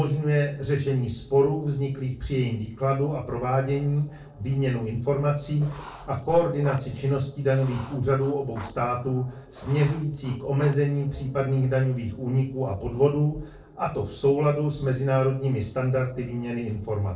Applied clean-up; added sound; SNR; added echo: neural separator model SepFormer DNS4.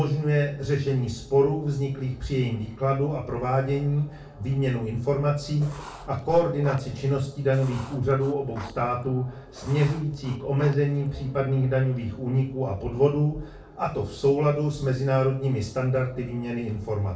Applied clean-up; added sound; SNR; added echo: none; Writing; 19 dB; reverberation time 0.4 s.